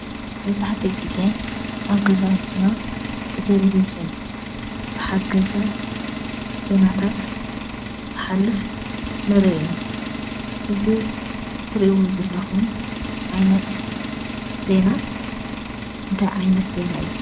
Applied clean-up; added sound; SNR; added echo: none; Engine; 6 dB; none.